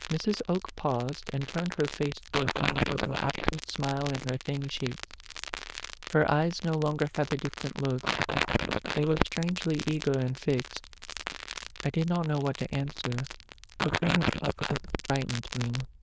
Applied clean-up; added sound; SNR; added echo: neural diffusion model UNIVERSE++.